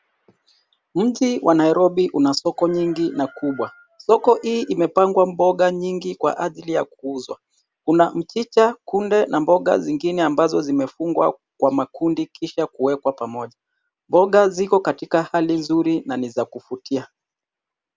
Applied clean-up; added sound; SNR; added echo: none; none; none; none.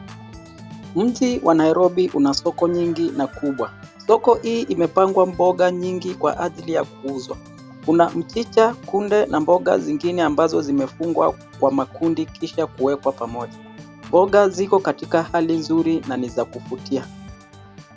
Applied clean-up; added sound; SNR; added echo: none; Organ; 20 dB; none.